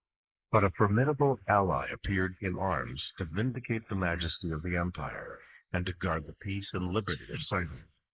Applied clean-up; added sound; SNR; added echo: neural mask model Resemble Enhance denoiser.